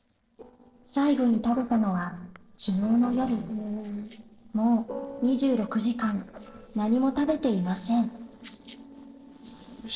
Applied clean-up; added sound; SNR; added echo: neural separator model SepFormer DNS4.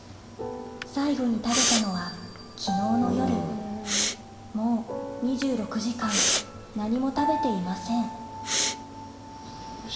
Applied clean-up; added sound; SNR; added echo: none; Respiratory sounds; 4 dB; reverberation time 1.1 s.